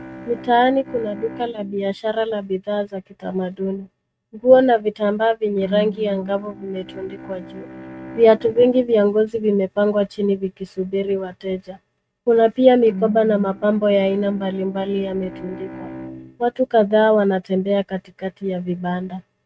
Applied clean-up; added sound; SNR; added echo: neural mask model RNNoise.